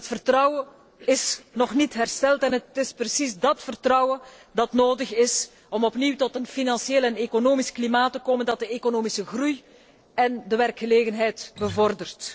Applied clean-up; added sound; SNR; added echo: neural separator model SepFormer DNS4.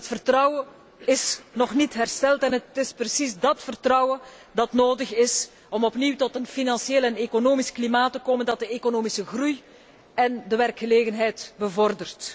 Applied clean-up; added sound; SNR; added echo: none; none; none; none.